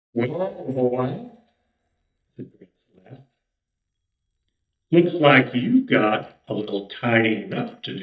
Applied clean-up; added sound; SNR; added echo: neural mask model DeepFilterNet 3.